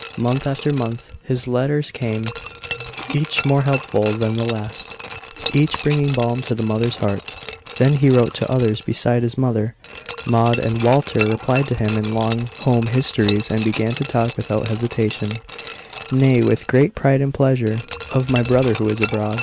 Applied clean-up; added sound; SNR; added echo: none; Glass; 11 dB; none.